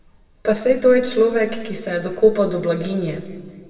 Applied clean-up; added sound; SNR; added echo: none; none; none; reverberation time 1.6 s.